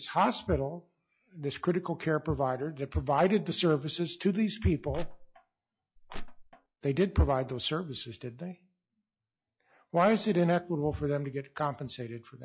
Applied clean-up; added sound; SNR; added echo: classical method log-MMSE.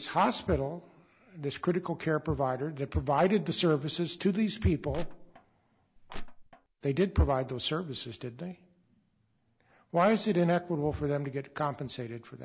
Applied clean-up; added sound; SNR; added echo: none; Crushing; 8 dB; none.